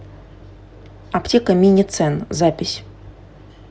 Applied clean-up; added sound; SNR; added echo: none; none; none; none.